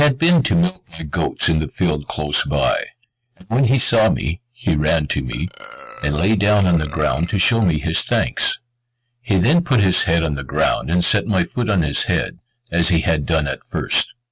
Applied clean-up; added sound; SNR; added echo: neural mask model RNNoise.